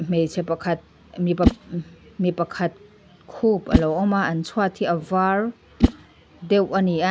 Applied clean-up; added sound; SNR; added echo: none; Whoosh, swoosh, swish; 4 dB; none.